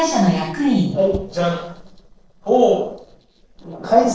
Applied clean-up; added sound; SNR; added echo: neural separator model SepFormer DNS4.